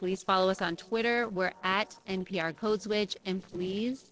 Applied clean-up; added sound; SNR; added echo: neural separator model SepFormer DNS4.